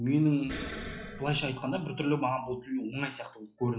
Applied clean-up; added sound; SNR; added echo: classical method log-MMSE.